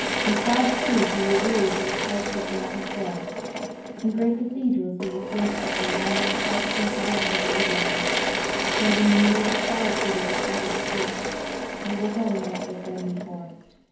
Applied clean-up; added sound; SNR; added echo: none; Drill / Mechanisms; 0 dB; reverberation time 0.9 s.